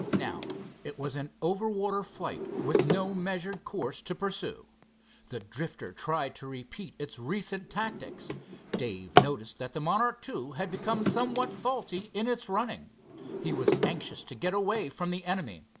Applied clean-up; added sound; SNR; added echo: none; Drawer open or close; 2 dB; none.